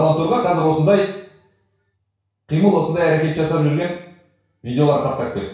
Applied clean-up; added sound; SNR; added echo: none; none; none; reverberation time 0.6 s.